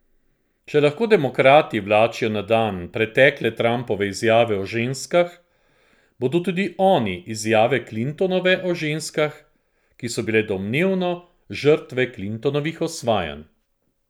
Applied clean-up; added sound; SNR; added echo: none; none; none; none.